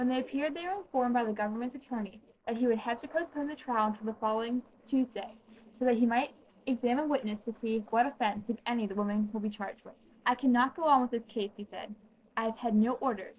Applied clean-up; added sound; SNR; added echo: neural separator model SepFormer DNS4.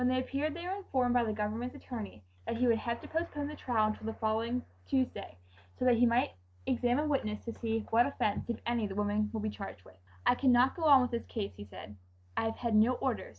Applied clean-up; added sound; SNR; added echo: none; none; none; none.